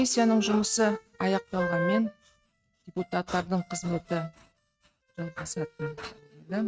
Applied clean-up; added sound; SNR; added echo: neural mask model RNNoise.